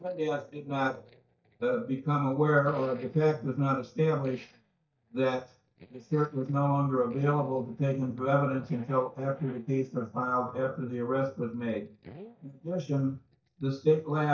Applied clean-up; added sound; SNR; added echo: neural mask model DeepFilterNet 3.